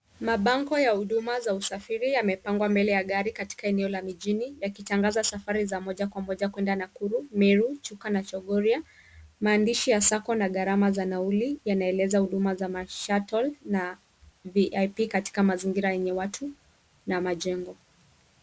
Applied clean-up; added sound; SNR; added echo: none; none; none; none.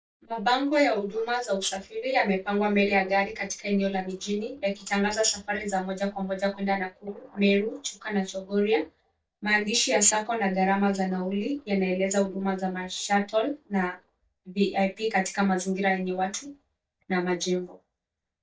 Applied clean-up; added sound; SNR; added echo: neural mask model DeepFilterNet 3.